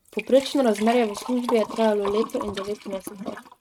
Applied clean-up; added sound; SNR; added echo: neural mask model RNNoise.